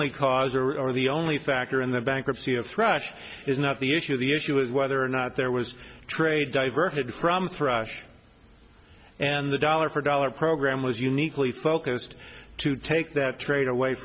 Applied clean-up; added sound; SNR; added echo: none; none; none; none.